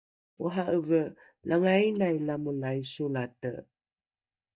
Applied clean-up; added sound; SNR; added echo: neural mask model DeepFilterNet 3.